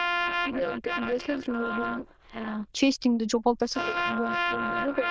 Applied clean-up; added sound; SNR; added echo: neural diffusion model UNIVERSE++.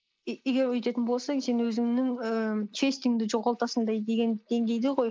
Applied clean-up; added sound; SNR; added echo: neural mask model Resemble Enhance denoiser.